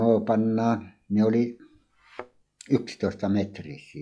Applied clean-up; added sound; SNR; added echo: classical method log-MMSE.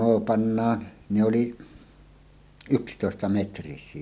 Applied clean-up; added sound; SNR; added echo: none; none; none; none.